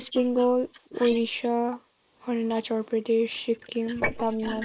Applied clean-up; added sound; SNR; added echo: neural mask model Resemble Enhance denoiser.